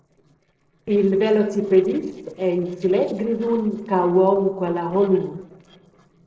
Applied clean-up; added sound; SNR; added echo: neural separator model SepFormer DNS4.